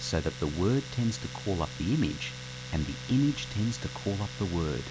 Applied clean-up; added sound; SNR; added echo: none; Domestic sounds, home sounds; 10 dB; none.